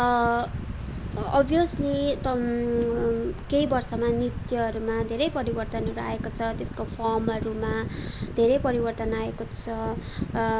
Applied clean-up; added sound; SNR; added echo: none; none; none; none.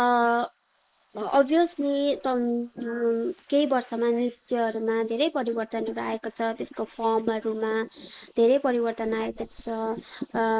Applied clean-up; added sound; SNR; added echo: neural mask model Resemble Enhance denoiser.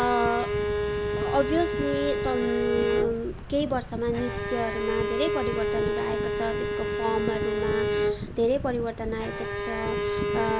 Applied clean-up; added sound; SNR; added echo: none; Bowed string instrument; 0 dB; none.